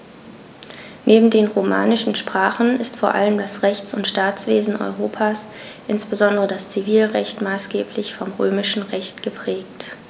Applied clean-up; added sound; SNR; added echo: none; none; none; none.